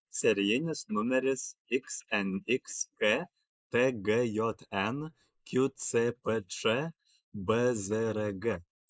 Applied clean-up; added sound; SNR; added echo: neural mask model Resemble Enhance denoiser.